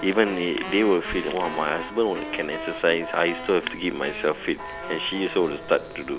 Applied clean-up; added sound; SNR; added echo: none; Church bell + Wind instrument, woodwind instrument; 11 dB; none.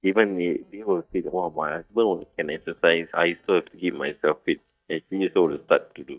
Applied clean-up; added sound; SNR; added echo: neural mask model DeepFilterNet 3.